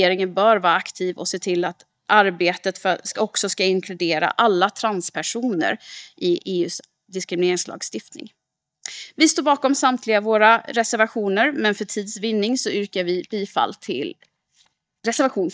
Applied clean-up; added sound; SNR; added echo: neural mask model DeepFilterNet 3.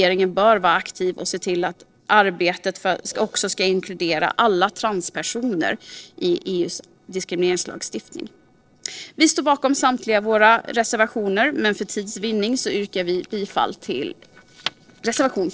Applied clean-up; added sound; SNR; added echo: neural separator model SepFormer DNS4.